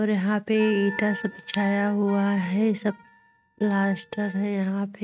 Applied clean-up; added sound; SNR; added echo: neural mask model RNNoise.